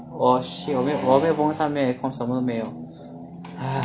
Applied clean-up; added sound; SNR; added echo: none; none; none; none.